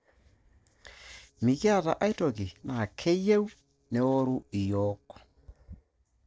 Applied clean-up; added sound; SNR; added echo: neural separator model SepFormer DNS4.